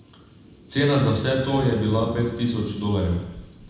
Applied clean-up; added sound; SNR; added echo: none; Thunder / Cricket; 13 dB; reverberation time 1.0 s.